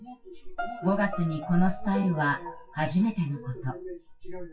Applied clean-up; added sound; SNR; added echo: classical method WPE with log-MMSE.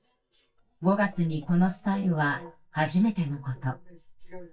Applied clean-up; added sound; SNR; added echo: neural mask model DeepFilterNet 3.